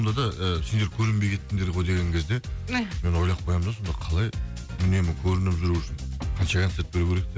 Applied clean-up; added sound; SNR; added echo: none; none; none; none.